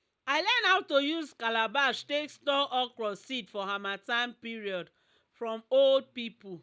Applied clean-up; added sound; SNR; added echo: none; none; none; none.